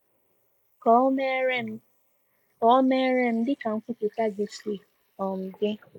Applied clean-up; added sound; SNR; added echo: neural mask model Resemble Enhance denoiser.